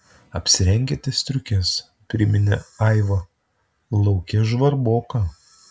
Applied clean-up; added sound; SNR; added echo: none; none; none; none.